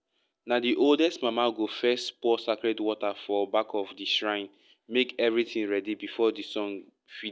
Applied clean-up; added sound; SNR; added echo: none; none; none; none.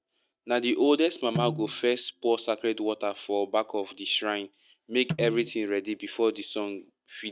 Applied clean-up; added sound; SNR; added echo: neural mask model RNNoise.